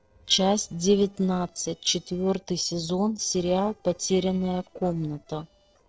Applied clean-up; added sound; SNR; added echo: neural separator model SepFormer DNS4.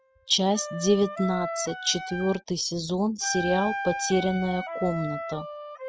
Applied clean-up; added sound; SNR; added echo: classical method spectral subtraction.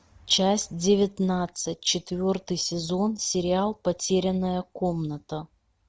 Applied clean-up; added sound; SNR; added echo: none; none; none; none.